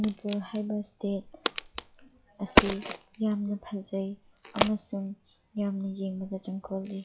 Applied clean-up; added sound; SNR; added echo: classical method log-MMSE.